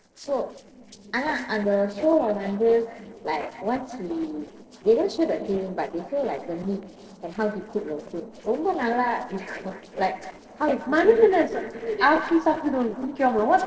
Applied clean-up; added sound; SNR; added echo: neural separator model SepFormer DNS4.